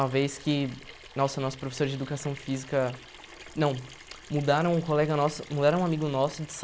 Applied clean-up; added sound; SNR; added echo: none; Sink (filling or washing) / Water tap, faucet; 19 dB; none.